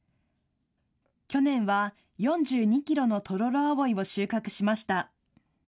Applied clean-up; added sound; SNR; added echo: none; none; none; none.